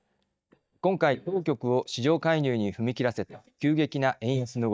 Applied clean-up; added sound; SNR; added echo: neural mask model DeepFilterNet 3.